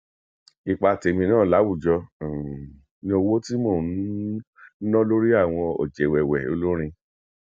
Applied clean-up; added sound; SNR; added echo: none; none; none; none.